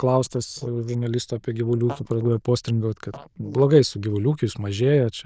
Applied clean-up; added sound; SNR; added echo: neural diffusion model UNIVERSE++.